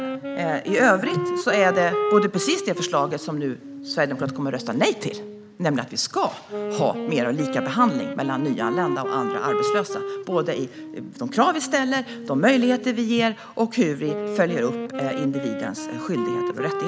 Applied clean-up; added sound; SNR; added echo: none; Wind instrument, woodwind instrument; 5 dB; none.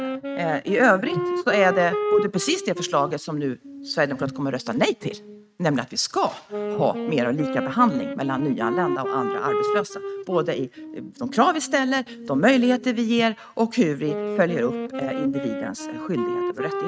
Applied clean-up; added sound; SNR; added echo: neural mask model RNNoise.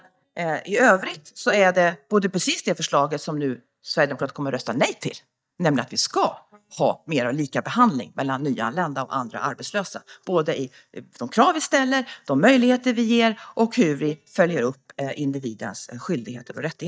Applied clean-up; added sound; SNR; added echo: neural mask model DeepFilterNet 3.